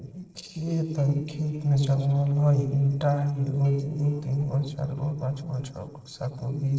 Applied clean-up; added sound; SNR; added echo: neural separator model SepFormer DNS4.